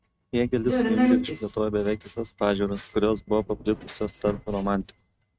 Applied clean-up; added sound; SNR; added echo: neural mask model RNNoise.